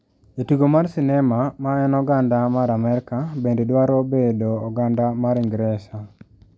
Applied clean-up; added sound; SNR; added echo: none; none; none; none.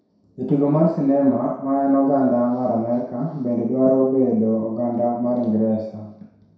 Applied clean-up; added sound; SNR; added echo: none; none; none; reverberation time 0.7 s.